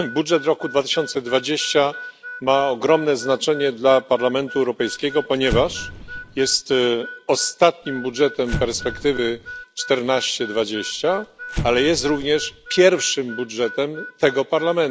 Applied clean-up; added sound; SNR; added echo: none; Explosion + Harmonica; 13 dB; none.